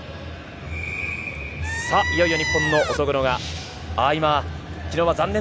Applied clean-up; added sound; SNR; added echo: none; Squeak; 2 dB; none.